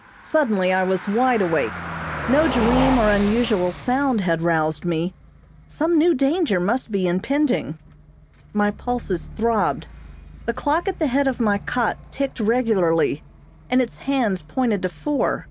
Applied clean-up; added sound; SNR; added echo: none; Car passing by; 12 dB; none.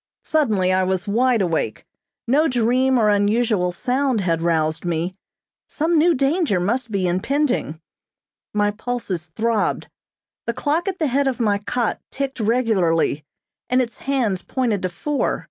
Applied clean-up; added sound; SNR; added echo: none; none; none; none.